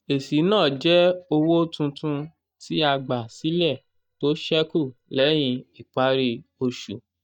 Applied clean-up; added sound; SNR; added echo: neural mask model DeepFilterNet 3.